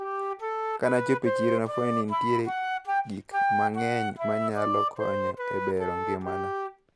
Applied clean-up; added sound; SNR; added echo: none; Wind instrument, woodwind instrument; -1 dB; none.